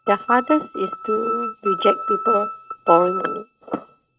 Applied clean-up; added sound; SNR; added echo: neural mask model RNNoise.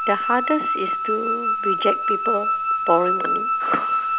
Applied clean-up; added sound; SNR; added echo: none; Wind instrument, woodwind instrument; -3 dB; none.